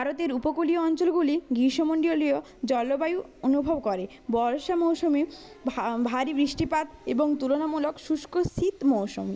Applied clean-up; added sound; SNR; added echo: none; none; none; none.